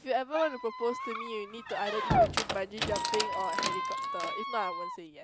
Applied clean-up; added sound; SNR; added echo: none; Squeak + Squeak; -2 dB; none.